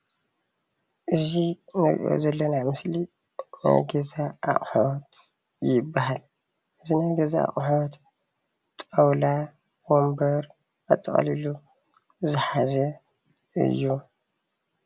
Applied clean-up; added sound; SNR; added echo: none; none; none; none.